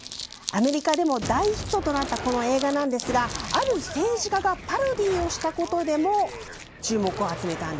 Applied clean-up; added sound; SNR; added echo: none; Crumpling, crinkling; 15 dB; none.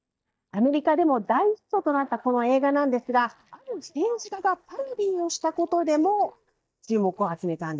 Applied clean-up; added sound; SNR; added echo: neural mask model DeepFilterNet 3.